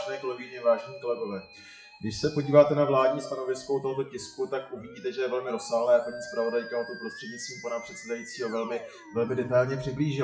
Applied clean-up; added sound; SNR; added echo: classical method WPE with log-MMSE.